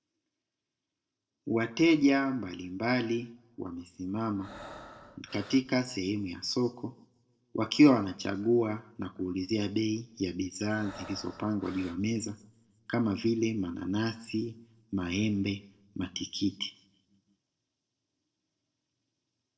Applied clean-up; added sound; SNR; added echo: neural separator model SepFormer DNS4.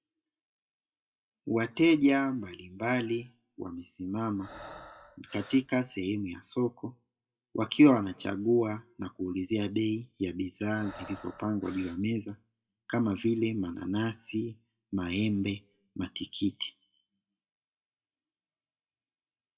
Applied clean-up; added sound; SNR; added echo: classical method WPE with log-MMSE.